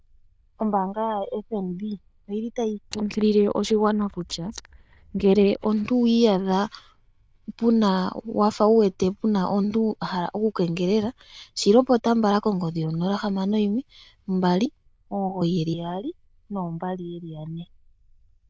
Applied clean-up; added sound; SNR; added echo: neural diffusion model UNIVERSE++.